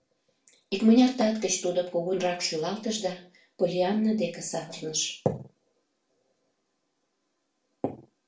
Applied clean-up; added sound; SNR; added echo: none; none; none; reverberation time 0.3 s.